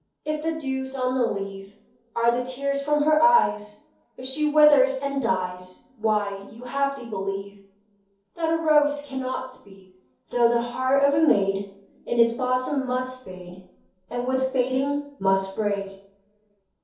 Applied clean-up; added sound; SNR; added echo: none; none; none; reverberation time 0.6 s.